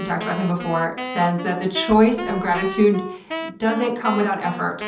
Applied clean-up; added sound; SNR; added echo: none; Wind instrument, woodwind instrument; 10 dB; reverberation time 0.7 s.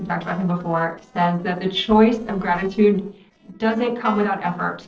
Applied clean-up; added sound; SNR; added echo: neural separator model SepFormer DNS4.